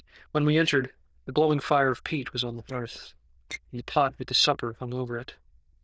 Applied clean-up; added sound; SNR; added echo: neural diffusion model UNIVERSE++.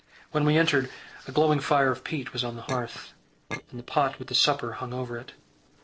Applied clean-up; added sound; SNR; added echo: neural separator model SepFormer DNS4.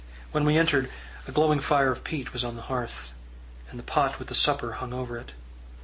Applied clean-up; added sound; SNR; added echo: none; none; none; none.